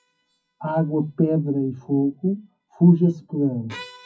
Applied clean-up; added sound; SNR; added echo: classical method WPE with log-MMSE.